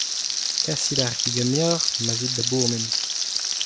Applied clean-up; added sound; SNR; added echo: none; Frying (food); -2 dB; none.